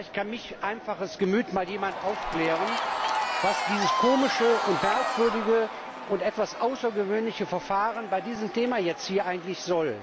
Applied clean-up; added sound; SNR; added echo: none; Crowd / Cheering; 4 dB; none.